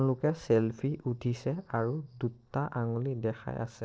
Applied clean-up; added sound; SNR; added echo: neural separator model SepFormer DNS4.